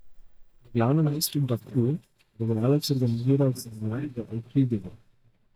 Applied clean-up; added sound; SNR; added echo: neural mask model DeepFilterNet 3.